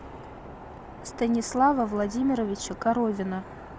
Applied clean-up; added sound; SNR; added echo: none; none; none; none.